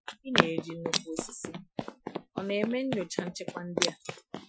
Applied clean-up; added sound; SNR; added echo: classical method Wiener filter.